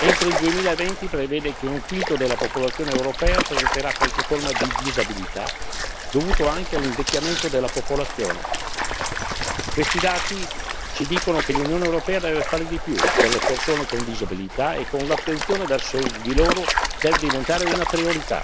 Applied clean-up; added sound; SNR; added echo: none; Stream; 0 dB; none.